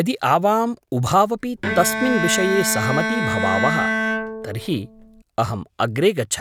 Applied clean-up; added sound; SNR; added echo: none; Bowed string instrument; 2 dB; none.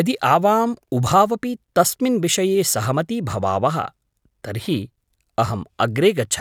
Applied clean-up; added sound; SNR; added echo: none; none; none; none.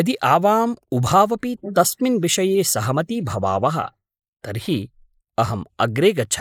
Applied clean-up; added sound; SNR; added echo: neural mask model Resemble Enhance denoiser.